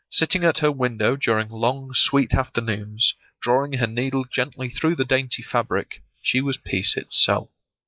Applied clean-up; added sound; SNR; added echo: neural mask model Resemble Enhance denoiser.